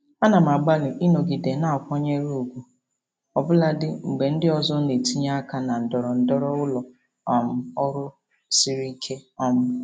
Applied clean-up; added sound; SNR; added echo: none; none; none; none.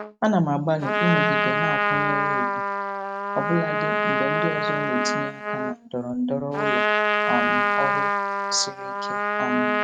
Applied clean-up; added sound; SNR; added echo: neural mask model RNNoise.